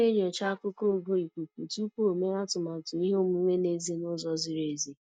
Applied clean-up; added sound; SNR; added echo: neural mask model DeepFilterNet 3.